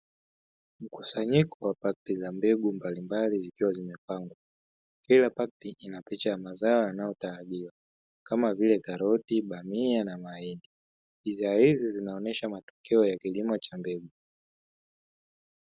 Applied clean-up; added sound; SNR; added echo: none; none; none; none.